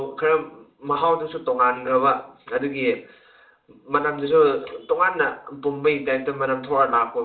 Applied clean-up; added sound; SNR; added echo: none; none; none; reverberation time 0.4 s.